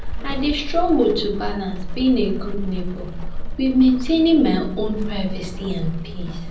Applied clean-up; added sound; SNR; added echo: none; Rain; 4 dB; reverberation time 0.6 s.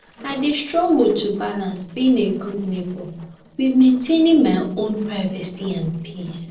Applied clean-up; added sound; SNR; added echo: neural separator model SepFormer DNS4.